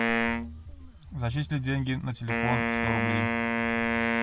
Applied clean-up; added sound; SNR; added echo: none; Wind instrument, woodwind instrument; -3 dB; none.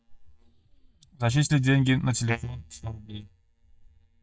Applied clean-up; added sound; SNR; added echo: neural mask model DeepFilterNet 3.